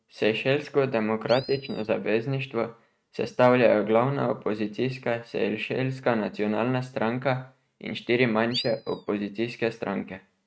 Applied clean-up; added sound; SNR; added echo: neural mask model RNNoise.